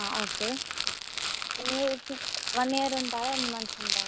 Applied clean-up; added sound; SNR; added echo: none; Rattle; 0 dB; none.